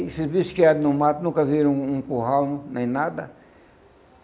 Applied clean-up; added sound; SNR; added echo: none; none; none; none.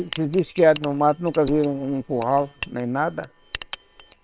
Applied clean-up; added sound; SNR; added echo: neural separator model SepFormer WHAM!.